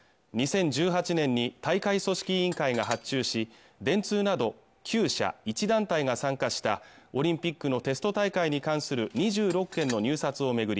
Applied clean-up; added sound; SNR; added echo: none; Tools; 18 dB; none.